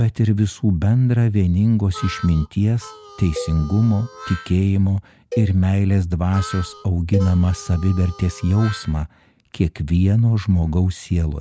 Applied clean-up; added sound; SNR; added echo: none; Harmonica + Cowbell; 17 dB; none.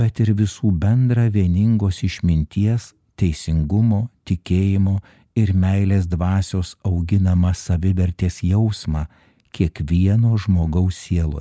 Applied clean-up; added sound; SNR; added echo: none; none; none; none.